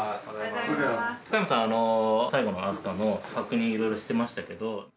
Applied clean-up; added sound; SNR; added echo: none; none; none; none.